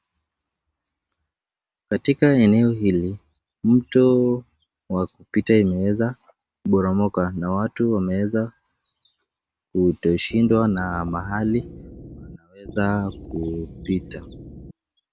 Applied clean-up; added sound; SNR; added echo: none; Wind instrument, woodwind instrument; 15 dB; none.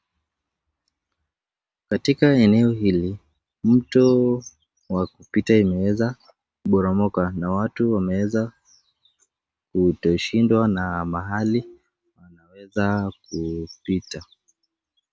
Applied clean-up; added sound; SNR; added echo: none; none; none; none.